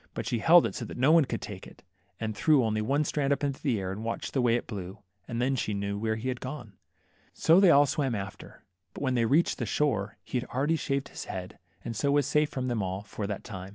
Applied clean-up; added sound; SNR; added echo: none; none; none; none.